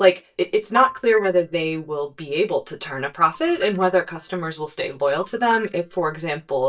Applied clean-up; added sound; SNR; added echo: neural mask model DeepFilterNet 3.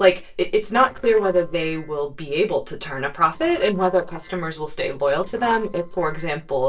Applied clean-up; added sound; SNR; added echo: neural separator model SepFormer DNS4.